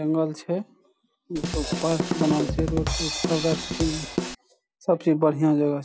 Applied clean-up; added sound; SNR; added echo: none; Drum kit; 2 dB; none.